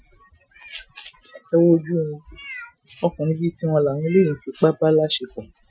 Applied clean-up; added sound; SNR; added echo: classical method Wiener filter.